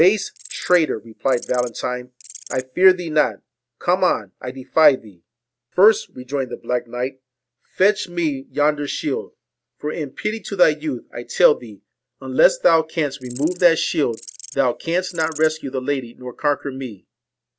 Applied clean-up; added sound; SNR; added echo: none; Insect; 20 dB; none.